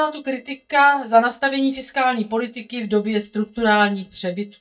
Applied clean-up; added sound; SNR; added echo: neural mask model DeepFilterNet 3.